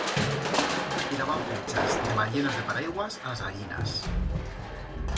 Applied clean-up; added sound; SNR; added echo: none; Crushing; -3 dB; reverberation time 0.2 s.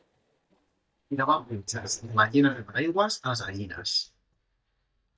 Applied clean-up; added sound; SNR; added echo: neural mask model DeepFilterNet 3.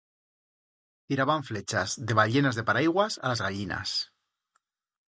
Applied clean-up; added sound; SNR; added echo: none; none; none; none.